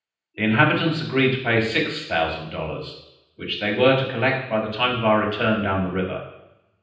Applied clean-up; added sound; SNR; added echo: none; none; none; reverberation time 0.9 s.